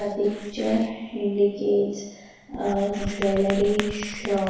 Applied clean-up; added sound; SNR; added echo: none; Writing; 13 dB; reverberation time 1.1 s.